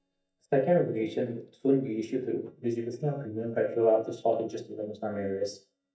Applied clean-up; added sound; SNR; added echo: neural mask model DeepFilterNet 3.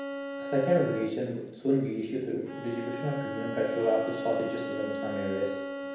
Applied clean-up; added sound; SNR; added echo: none; Bowed string instrument; 6 dB; reverberation time 0.9 s.